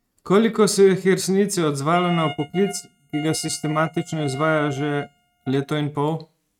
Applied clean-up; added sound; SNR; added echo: neural mask model RNNoise.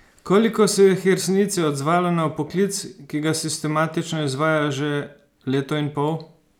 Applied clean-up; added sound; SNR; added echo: none; none; none; none.